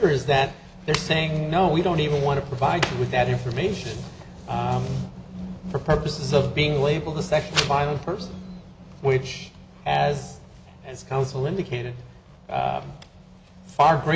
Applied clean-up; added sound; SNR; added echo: none; none; none; none.